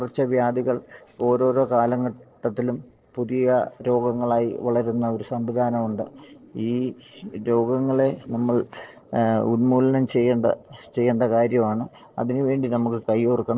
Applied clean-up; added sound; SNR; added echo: neural separator model SepFormer DNS4.